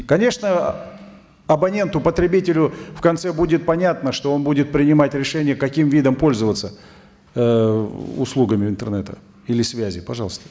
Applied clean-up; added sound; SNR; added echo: none; none; none; none.